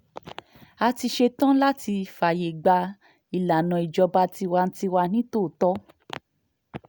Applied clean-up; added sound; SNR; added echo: none; none; none; none.